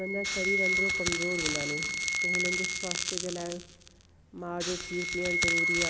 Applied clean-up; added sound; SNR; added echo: none; Wind instrument, woodwind instrument + Crackle; -5 dB; none.